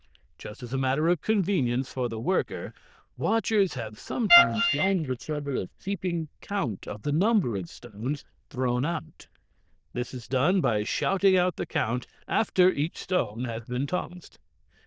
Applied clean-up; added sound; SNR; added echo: neural diffusion model UNIVERSE++.